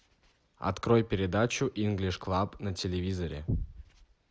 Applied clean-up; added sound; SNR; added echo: none; none; none; none.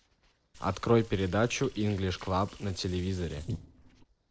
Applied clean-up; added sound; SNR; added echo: neural separator model SepFormer DNS4.